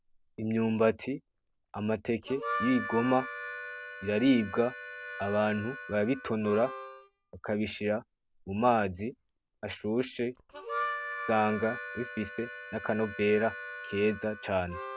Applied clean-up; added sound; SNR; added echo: none; Harmonica; 10 dB; none.